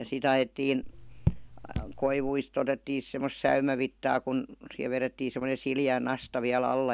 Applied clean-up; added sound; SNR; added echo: none; Raindrop / Drip; 4 dB; none.